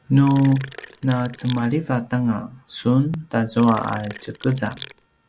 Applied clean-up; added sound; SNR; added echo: none; Sink (filling or washing); 17 dB; none.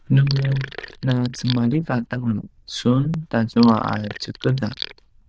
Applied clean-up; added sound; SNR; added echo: neural diffusion model UNIVERSE++.